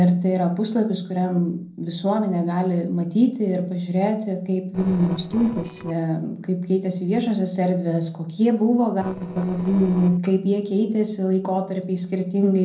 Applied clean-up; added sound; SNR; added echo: neural separator model SepFormer DNS4.